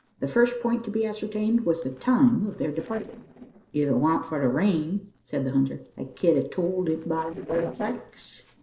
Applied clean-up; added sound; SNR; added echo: neural separator model SepFormer DNS4.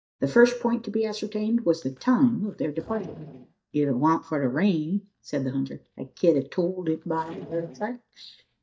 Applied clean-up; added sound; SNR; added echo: neural mask model DeepFilterNet 3.